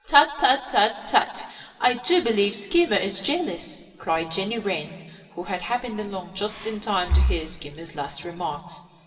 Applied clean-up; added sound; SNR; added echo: none; Breathing; 2 dB; reverberation time 2.1 s.